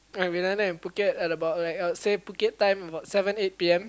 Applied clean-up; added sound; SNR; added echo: none; none; none; none.